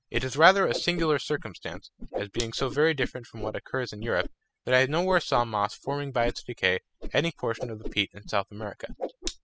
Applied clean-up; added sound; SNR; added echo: classical method spectral subtraction.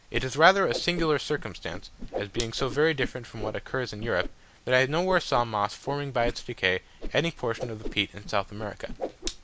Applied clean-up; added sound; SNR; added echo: neural mask model Resemble Enhance denoiser.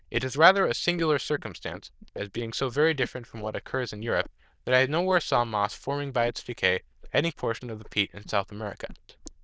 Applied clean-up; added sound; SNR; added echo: neural diffusion model UNIVERSE++.